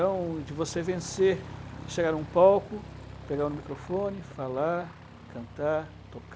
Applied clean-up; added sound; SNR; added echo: none; Aircraft; 14 dB; none.